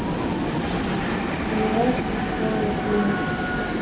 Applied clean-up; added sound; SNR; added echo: none; Train; -5 dB; reverberation time 0.6 s.